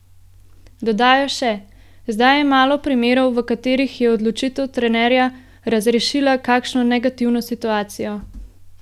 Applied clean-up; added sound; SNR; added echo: none; none; none; none.